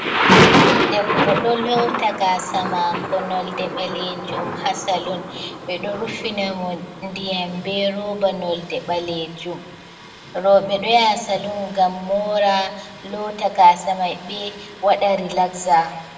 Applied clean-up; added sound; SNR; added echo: none; Thunder; 3 dB; reverberation time 1.0 s.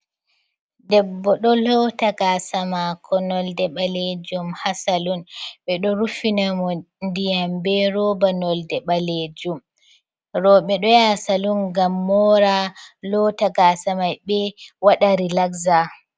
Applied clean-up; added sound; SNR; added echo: none; none; none; none.